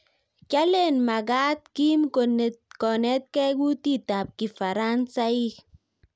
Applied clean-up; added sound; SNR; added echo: none; none; none; none.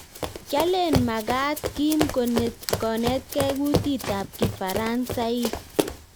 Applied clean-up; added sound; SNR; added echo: none; Run; 4 dB; none.